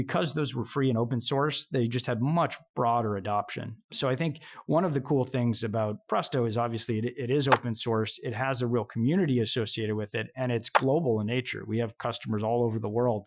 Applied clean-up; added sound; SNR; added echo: classical method Wiener filter.